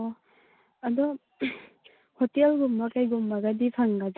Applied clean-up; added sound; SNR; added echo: none; none; none; none.